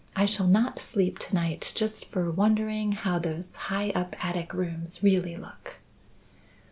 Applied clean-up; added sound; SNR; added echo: none; none; none; none.